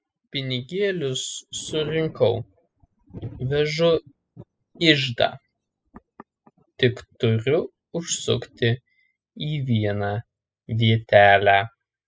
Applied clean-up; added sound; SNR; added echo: classical method spectral subtraction.